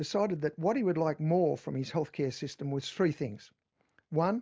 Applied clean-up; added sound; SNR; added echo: none; none; none; none.